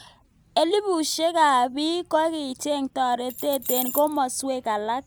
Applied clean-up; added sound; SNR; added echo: none; Keys jangling; 8 dB; none.